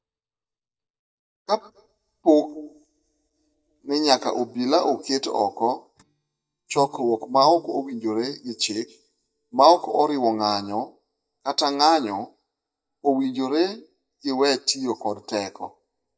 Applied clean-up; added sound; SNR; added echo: neural mask model DeepFilterNet 3.